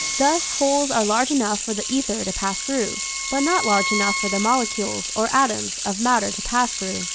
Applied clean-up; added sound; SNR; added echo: none; Sink (filling or washing) / Water tap, faucet + Bowed string instrument; 3 dB; none.